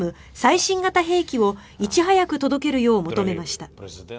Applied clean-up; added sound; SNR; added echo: none; none; none; none.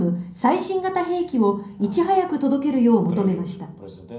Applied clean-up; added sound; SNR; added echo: none; none; none; reverberation time 0.6 s.